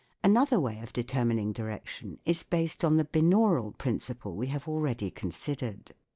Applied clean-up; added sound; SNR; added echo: none; none; none; none.